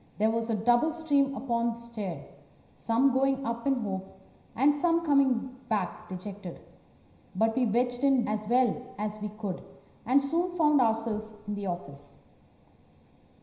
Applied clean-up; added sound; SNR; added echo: none; none; none; reverberation time 0.9 s.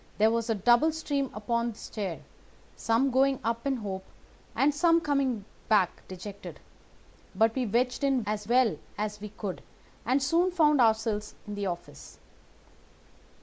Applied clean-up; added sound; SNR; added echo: none; none; none; none.